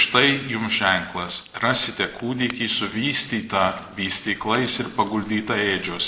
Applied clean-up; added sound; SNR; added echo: neural separator model SepFormer DNS4.